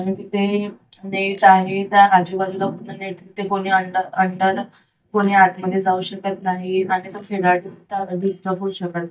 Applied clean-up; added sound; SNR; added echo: neural mask model DeepFilterNet 3.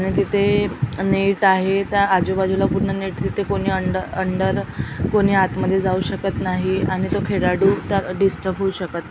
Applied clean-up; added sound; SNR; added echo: none; none; none; none.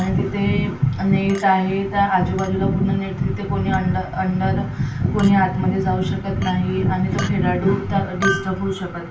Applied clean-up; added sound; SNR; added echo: none; Chink, clink; 16 dB; reverberation time 0.3 s.